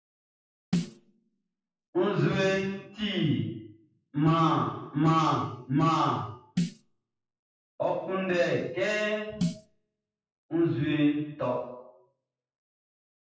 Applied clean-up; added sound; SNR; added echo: classical method WPE with log-MMSE.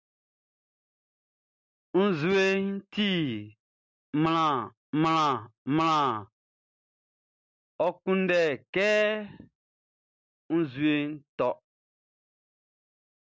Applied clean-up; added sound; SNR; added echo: none; none; none; none.